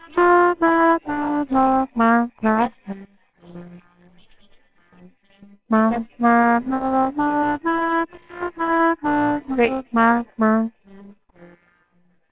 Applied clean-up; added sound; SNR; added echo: neural separator model SepFormer WHAMR!.